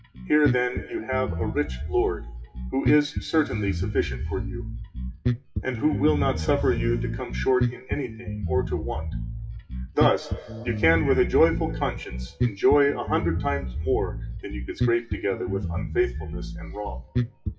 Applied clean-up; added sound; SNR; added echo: classical method WPE with log-MMSE.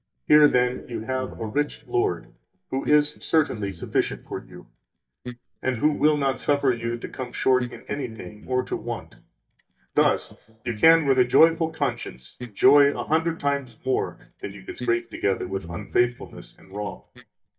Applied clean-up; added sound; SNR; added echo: neural mask model DeepFilterNet 3.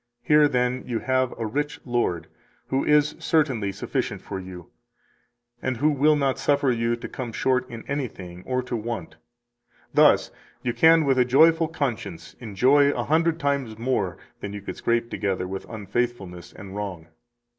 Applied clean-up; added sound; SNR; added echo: none; none; none; none.